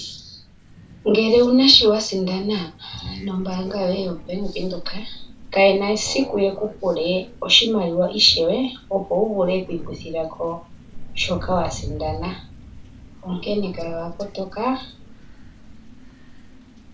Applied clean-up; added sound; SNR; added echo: none; Crow; 13 dB; reverberation time 0.2 s.